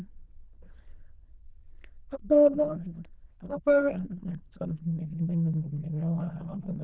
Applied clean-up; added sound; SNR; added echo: neural diffusion model UNIVERSE++.